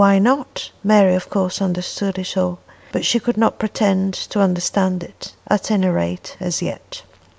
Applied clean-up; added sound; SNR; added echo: none; none; none; none.